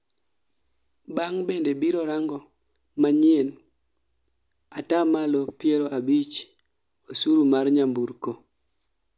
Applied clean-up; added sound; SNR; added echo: none; none; none; none.